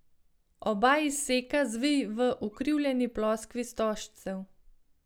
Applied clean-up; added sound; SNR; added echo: none; none; none; none.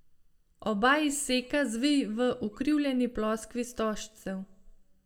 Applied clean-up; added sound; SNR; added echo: none; none; none; reverberation time 0.4 s.